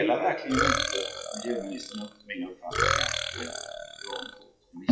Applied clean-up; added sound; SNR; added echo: classical method WPE with log-MMSE.